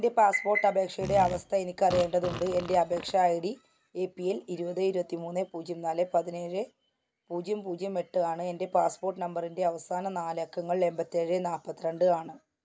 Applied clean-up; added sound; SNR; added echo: none; Fart; 10 dB; none.